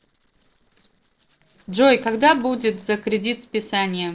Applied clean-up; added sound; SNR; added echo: neural separator model SepFormer DNS4.